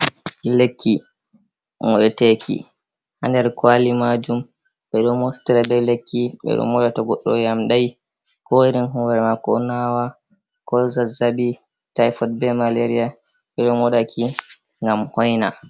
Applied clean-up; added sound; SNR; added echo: none; none; none; none.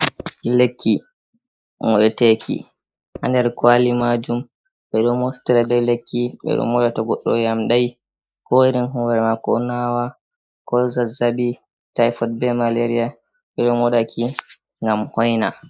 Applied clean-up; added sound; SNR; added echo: neural mask model Resemble Enhance denoiser.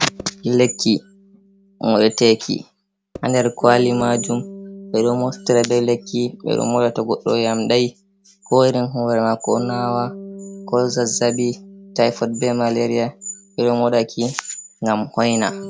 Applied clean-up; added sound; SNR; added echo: none; Bass guitar + Percussion; 19 dB; none.